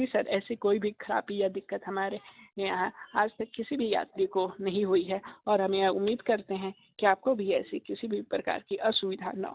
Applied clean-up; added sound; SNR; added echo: none; none; none; none.